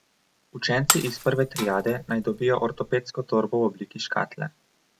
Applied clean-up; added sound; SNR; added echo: none; Shatter; 5 dB; none.